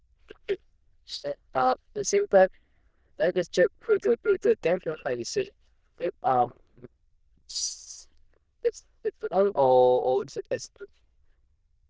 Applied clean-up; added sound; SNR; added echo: neural diffusion model UNIVERSE++.